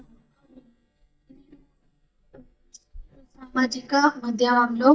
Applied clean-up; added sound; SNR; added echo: neural mask model DeepFilterNet 3.